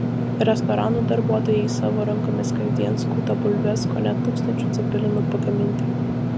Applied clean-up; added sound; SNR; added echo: none; Engine / Mechanisms; -3 dB; none.